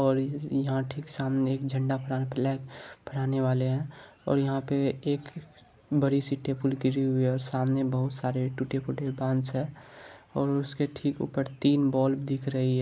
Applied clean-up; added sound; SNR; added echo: none; none; none; none.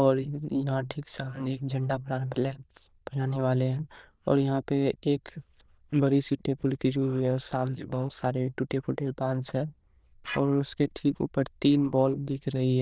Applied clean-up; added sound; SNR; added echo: neural diffusion model UNIVERSE++.